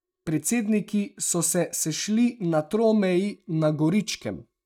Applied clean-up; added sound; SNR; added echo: neural mask model DeepFilterNet 3.